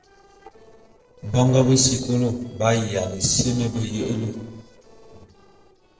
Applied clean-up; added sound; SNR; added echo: neural separator model SepFormer DNS4.